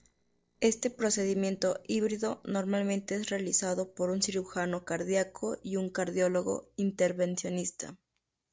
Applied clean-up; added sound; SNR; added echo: neural separator model SepFormer DNS4.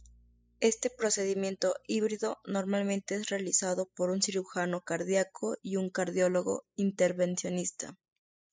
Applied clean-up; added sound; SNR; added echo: classical method spectral subtraction.